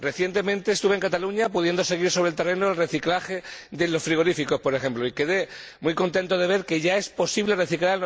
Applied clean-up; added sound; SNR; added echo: none; none; none; none.